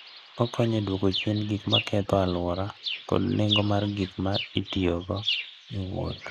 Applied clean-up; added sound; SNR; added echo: neural mask model Resemble Enhance denoiser.